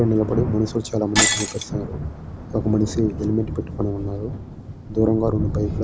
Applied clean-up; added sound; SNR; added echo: none; Thunder + Shatter; 4 dB; none.